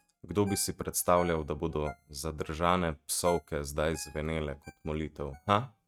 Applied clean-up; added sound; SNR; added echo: neural mask model RNNoise.